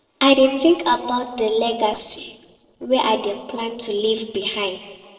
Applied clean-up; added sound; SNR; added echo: neural separator model SepFormer DNS4.